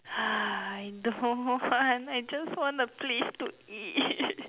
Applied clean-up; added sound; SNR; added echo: none; none; none; none.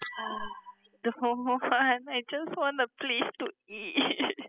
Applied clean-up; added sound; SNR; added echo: classical method spectral subtraction.